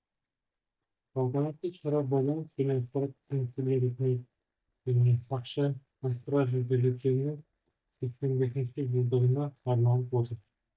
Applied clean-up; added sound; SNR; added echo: neural mask model DeepFilterNet 3.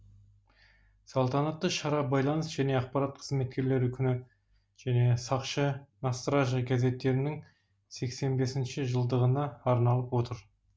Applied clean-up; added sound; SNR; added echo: none; none; none; none.